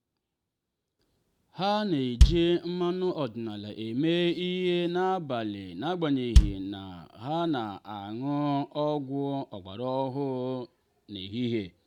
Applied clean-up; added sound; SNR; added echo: none; Bass drum; -5 dB; none.